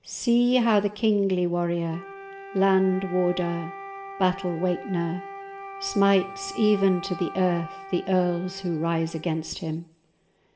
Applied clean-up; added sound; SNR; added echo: none; Wind instrument, woodwind instrument; 15 dB; reverberation time 0.5 s.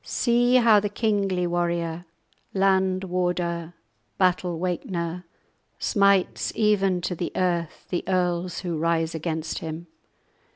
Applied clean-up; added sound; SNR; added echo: none; none; none; none.